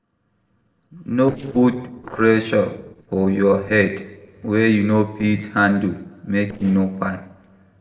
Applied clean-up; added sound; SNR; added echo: neural separator model SepFormer DNS4.